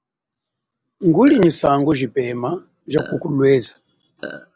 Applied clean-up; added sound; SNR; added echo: none; Burping, eructation; 15 dB; none.